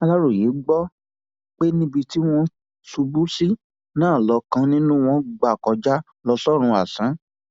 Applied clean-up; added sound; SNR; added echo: none; none; none; none.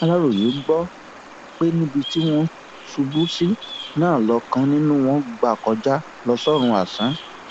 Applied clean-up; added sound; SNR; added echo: none; Bird vocalization, bird call, bird song; 16 dB; none.